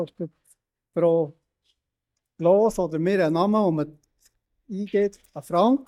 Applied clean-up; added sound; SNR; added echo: neural mask model DeepFilterNet 3.